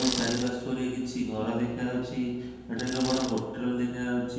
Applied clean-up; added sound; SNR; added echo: none; Bicycle; 11 dB; reverberation time 1.2 s.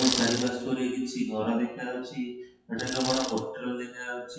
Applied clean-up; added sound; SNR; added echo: classical method WPE with log-MMSE.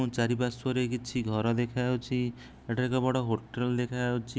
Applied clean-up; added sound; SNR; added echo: none; none; none; none.